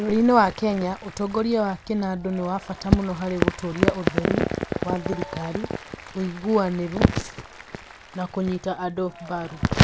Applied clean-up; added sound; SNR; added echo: none; Applause; 19 dB; none.